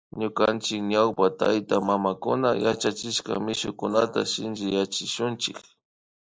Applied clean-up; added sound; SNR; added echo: neural mask model Resemble Enhance denoiser.